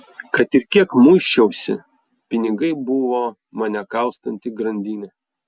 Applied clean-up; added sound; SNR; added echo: none; none; none; none.